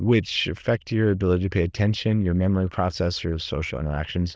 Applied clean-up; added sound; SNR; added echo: neural diffusion model UNIVERSE++.